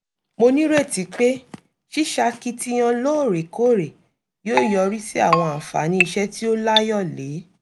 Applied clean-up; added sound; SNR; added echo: none; Keyboard (musical); 4 dB; none.